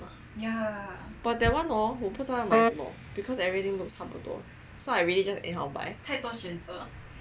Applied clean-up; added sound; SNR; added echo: none; Wind instrument, woodwind instrument; -4 dB; none.